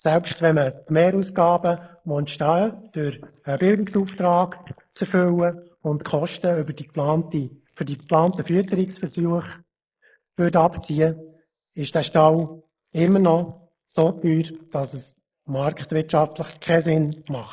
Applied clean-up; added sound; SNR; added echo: neural mask model Resemble Enhance denoiser.